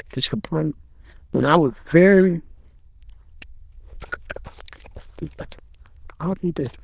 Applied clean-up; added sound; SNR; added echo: neural diffusion model UNIVERSE++.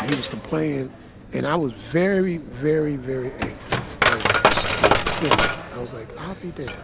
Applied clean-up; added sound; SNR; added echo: none; Coin (dropping); -1 dB; none.